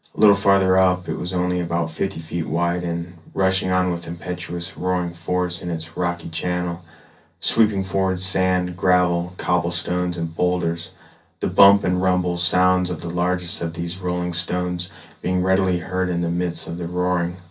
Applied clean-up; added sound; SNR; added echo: none; none; none; reverberation time 0.3 s.